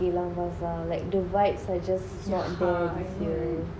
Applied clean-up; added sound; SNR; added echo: none; none; none; none.